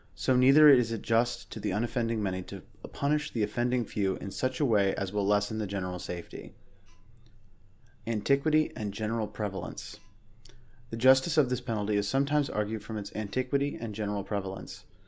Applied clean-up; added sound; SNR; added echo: none; Alarm; 20 dB; none.